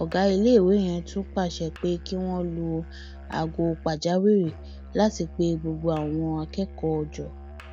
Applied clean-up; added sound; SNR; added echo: none; Musical instrument; 15 dB; none.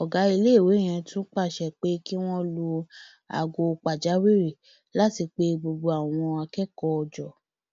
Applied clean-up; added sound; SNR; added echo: none; none; none; none.